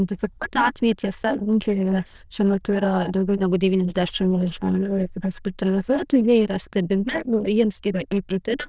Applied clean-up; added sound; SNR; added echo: neural diffusion model UNIVERSE++.